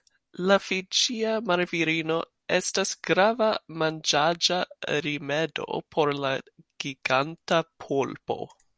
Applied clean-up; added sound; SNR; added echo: none; none; none; none.